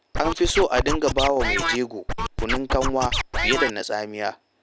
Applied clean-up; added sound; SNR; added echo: none; Scratching (performance technique); 0 dB; none.